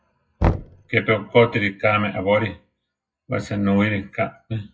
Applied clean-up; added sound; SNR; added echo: classical method WPE with log-MMSE.